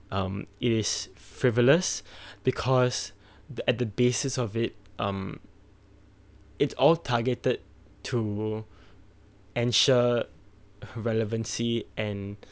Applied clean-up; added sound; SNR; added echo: none; none; none; none.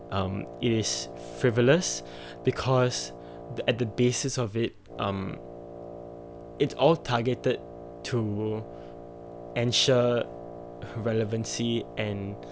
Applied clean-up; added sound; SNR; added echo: none; Wind instrument, woodwind instrument; 14 dB; none.